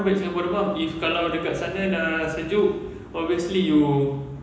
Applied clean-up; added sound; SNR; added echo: none; none; none; reverberation time 1.0 s.